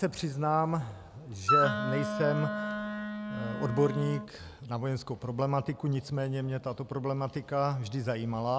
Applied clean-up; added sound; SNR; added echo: none; Wind instrument, woodwind instrument; 1 dB; none.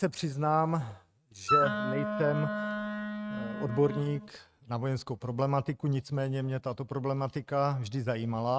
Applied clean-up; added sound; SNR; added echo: neural mask model RNNoise.